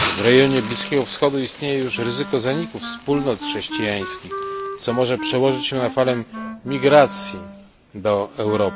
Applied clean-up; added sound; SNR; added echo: none; Hiss + Wind instrument, woodwind instrument; 10 dB; none.